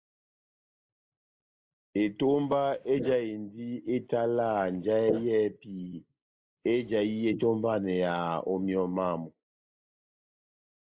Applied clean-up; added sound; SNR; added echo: neural mask model Resemble Enhance denoiser.